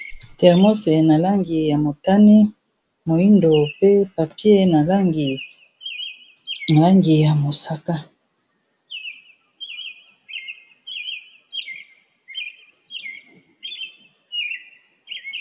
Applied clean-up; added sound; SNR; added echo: none; Chirp, tweet; 17 dB; none.